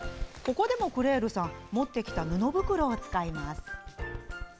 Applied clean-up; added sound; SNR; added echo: none; Bird; 10 dB; none.